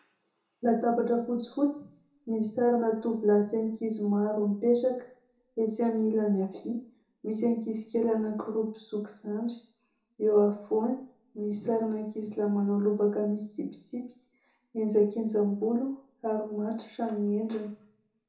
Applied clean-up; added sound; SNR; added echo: none; none; none; reverberation time 0.6 s.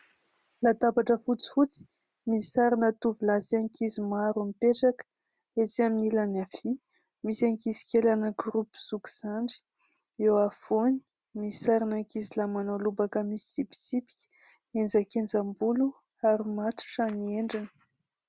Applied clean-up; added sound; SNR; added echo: none; none; none; none.